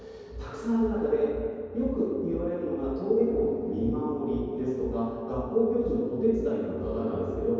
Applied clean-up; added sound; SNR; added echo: none; none; none; reverberation time 2.2 s.